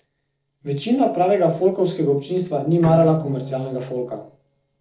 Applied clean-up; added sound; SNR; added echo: neural separator model SepFormer DNS4.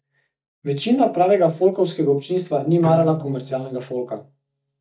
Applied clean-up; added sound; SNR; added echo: neural mask model DeepFilterNet 3.